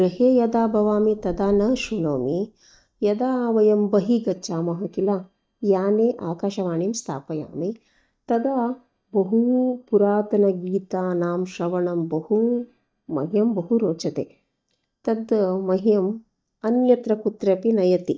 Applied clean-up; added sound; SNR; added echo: neural mask model DeepFilterNet 3.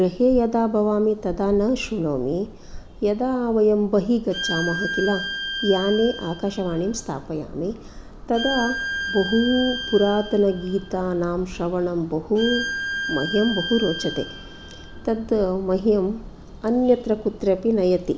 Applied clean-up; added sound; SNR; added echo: none; Bowed string instrument; 9 dB; none.